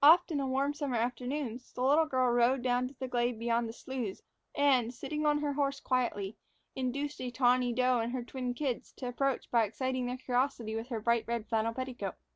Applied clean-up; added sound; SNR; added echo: none; none; none; none.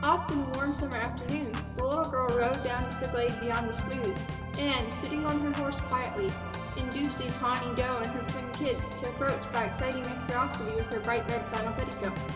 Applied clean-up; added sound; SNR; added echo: none; Organ; 4 dB; reverberation time 2.4 s.